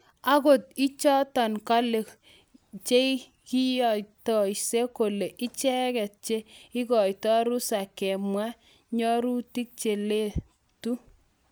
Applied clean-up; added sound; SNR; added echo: none; none; none; none.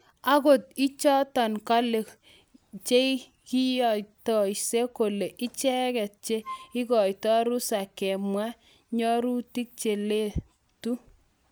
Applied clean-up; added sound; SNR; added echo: none; Wind instrument, woodwind instrument; 15 dB; none.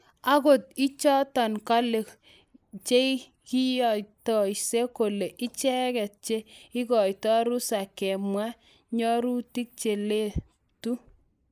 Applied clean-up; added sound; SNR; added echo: neural mask model Resemble Enhance denoiser.